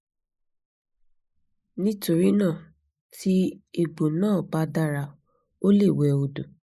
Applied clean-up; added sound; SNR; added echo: neural mask model Resemble Enhance denoiser.